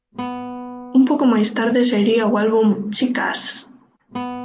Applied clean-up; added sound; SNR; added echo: none; Guitar; 15 dB; none.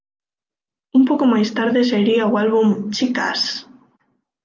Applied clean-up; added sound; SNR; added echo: none; none; none; none.